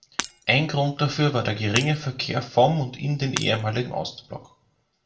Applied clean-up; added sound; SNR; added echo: none; Shatter; 14 dB; reverberation time 0.3 s.